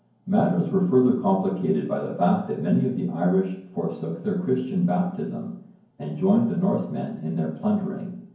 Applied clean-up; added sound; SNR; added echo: none; none; none; reverberation time 0.9 s.